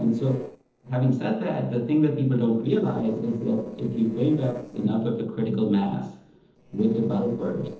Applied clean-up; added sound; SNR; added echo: neural separator model SepFormer DNS4.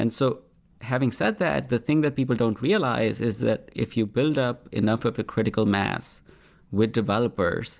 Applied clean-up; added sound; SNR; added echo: none; none; none; none.